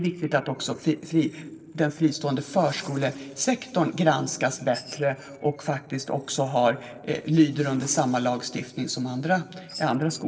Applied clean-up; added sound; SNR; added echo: neural separator model SepFormer DNS4.